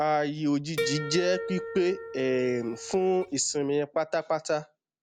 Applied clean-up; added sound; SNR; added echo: none; Harp; 9 dB; none.